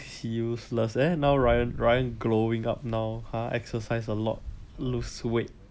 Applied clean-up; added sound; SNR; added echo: none; Rain; 13 dB; none.